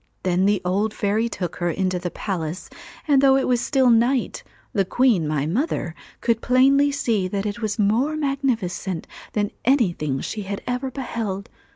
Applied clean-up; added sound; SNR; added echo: none; none; none; none.